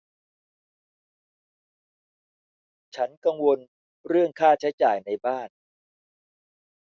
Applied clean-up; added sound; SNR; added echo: none; none; none; none.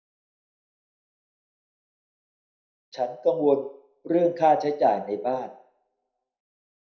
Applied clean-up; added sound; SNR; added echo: none; none; none; reverberation time 0.5 s.